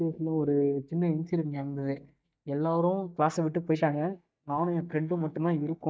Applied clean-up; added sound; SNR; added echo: neural mask model DeepFilterNet 3.